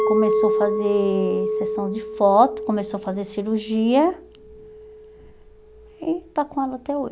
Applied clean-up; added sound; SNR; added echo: none; Chink, clink; 4 dB; none.